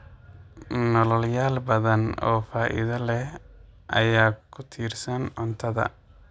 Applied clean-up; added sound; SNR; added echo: none; none; none; none.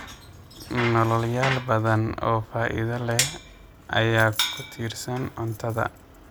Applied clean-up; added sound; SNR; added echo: none; Bicycle; 9 dB; none.